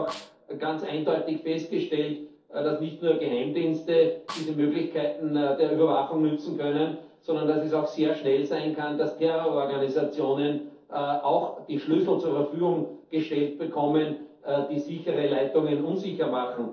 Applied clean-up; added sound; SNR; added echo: neural separator model SepFormer DNS4.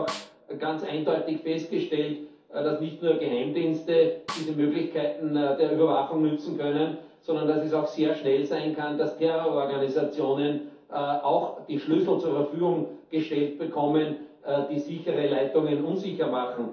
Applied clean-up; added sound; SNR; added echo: none; Snare drum; 13 dB; reverberation time 0.5 s.